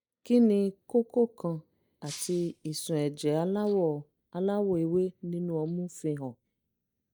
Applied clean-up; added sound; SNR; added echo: neural mask model DeepFilterNet 3.